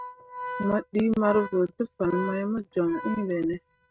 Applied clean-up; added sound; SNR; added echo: neural mask model RNNoise.